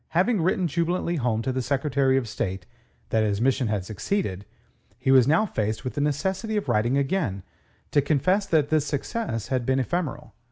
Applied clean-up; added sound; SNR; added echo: none; none; none; none.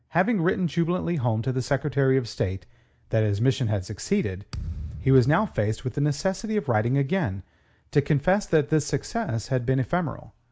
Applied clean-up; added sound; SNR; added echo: none; Thump, thud; 14 dB; none.